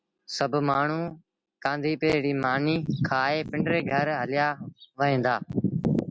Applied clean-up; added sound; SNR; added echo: none; none; none; none.